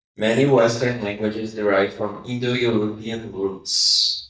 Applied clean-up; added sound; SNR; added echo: neural mask model DeepFilterNet 3.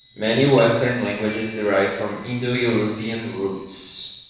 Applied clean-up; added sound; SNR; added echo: neural separator model SepFormer DNS4.